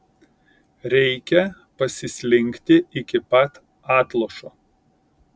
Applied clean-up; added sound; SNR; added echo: none; none; none; none.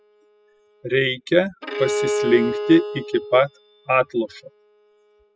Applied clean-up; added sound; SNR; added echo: classical method spectral subtraction.